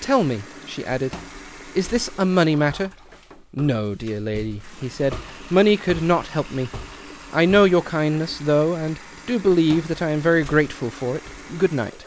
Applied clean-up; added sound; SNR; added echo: none; Water tap, faucet + Walk, footsteps; 16 dB; none.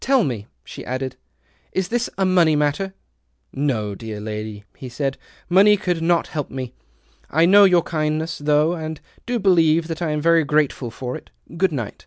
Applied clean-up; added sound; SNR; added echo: none; none; none; none.